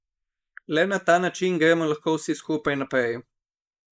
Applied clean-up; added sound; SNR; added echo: neural mask model Resemble Enhance denoiser.